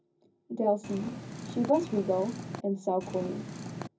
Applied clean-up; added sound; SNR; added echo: none; Purr; 8 dB; reverberation time 0.4 s.